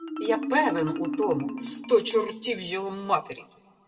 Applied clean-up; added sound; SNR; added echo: none; Marimba, xylophone; 8 dB; reverberation time 0.7 s.